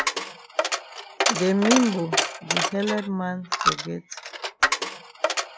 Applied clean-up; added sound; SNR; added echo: none; Coin (dropping); -1 dB; none.